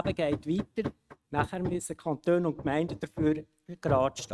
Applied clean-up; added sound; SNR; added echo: neural mask model RNNoise.